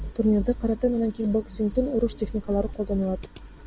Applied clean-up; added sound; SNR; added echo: none; none; none; none.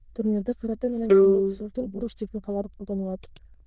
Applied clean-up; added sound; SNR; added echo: neural diffusion model UNIVERSE++.